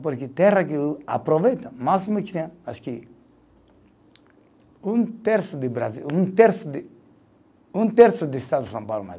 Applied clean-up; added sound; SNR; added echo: none; none; none; none.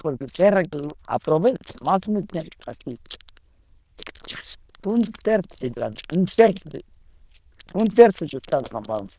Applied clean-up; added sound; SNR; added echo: neural diffusion model UNIVERSE++.